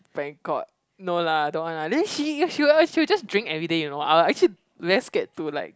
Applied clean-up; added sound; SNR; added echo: none; none; none; none.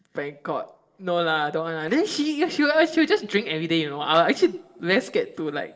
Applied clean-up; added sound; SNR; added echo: neural separator model SepFormer DNS4.